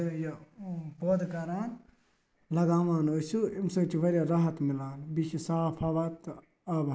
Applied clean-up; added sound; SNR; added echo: none; none; none; none.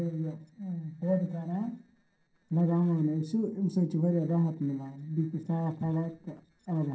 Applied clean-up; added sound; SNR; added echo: neural separator model SepFormer DNS4.